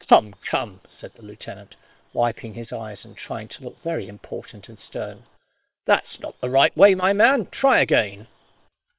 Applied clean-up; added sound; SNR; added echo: neural separator model SepFormer WHAM!.